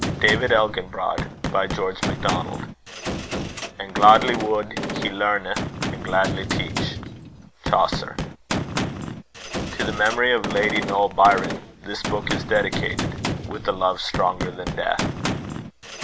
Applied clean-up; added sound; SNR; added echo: none; Gunshot, gunfire; 5 dB; none.